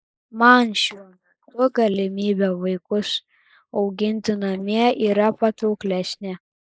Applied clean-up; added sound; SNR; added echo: neural mask model Resemble Enhance denoiser.